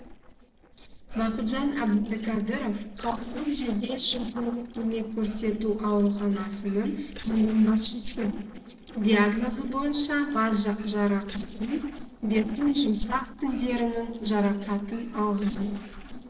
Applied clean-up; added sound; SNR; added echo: neural separator model SepFormer DNS4.